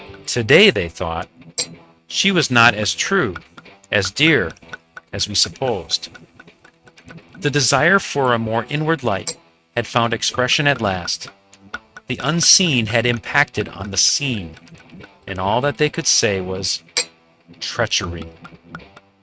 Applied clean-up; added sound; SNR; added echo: neural mask model RNNoise.